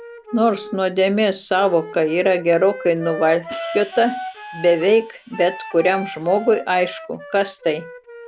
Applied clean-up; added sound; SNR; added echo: none; Hi-hat + Wind instrument, woodwind instrument; 14 dB; none.